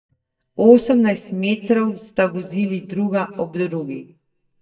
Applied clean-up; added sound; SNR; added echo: neural mask model DeepFilterNet 3.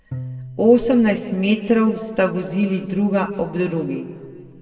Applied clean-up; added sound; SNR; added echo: none; Bowed string instrument; 18 dB; reverberation time 1.6 s.